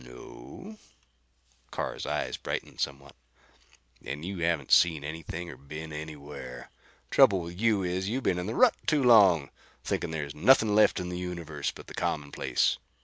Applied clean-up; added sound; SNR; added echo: none; none; none; none.